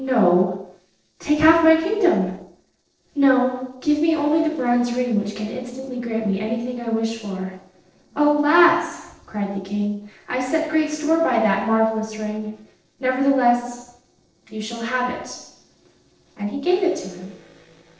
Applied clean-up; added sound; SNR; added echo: neural separator model SepFormer DNS4.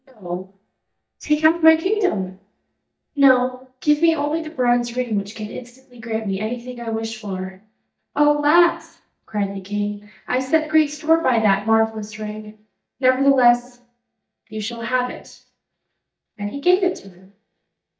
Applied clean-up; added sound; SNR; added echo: neural mask model DeepFilterNet 3.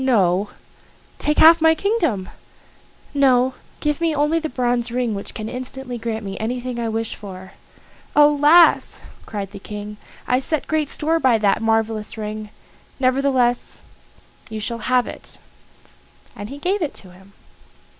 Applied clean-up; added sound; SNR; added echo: none; none; none; none.